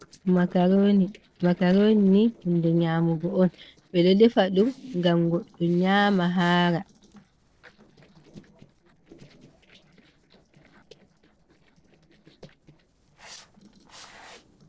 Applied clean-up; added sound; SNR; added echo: neural separator model SepFormer DNS4.